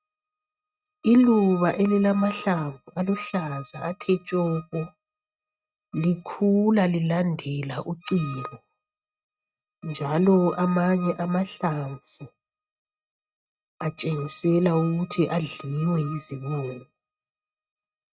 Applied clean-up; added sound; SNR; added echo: neural mask model RNNoise.